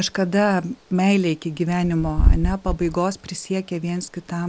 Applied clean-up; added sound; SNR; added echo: none; Wind / Bird; 3 dB; none.